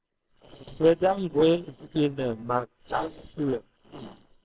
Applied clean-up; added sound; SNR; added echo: neural separator model SepFormer WHAMR!.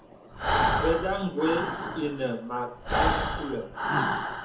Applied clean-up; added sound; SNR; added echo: none; Breathing; -2 dB; reverberation time 0.6 s.